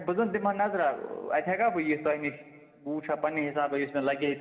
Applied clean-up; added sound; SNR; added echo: none; none; none; reverberation time 2.1 s.